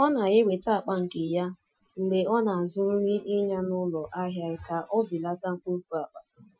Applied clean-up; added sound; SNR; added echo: classical method Wiener filter.